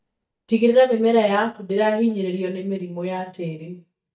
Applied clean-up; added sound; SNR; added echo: neural mask model DeepFilterNet 3.